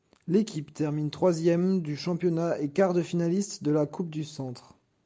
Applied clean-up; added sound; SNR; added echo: none; none; none; none.